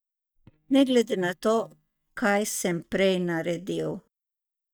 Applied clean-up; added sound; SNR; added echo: neural mask model DeepFilterNet 3.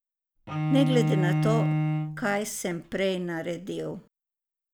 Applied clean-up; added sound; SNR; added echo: none; Bowed string instrument; -2 dB; none.